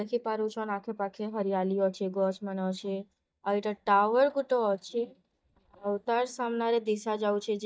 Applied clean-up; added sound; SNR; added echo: neural mask model DeepFilterNet 3.